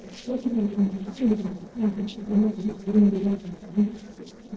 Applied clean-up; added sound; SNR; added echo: neural separator model SepFormer DNS4.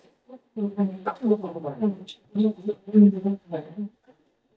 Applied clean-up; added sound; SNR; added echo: neural mask model DeepFilterNet 3.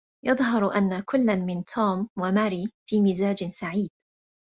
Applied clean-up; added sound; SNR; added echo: none; none; none; none.